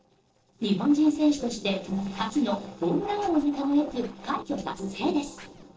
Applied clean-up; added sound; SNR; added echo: neural separator model SepFormer DNS4.